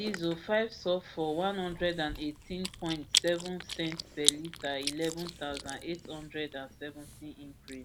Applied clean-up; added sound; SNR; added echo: none; Chewing, mastication; 4 dB; none.